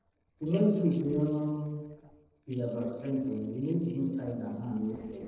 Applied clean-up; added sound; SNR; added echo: neural separator model SepFormer DNS4.